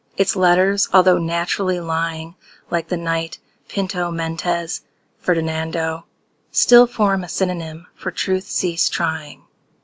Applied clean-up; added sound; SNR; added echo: none; none; none; none.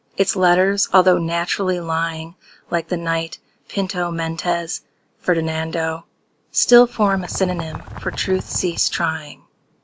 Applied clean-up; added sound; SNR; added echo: none; Bird; 13 dB; none.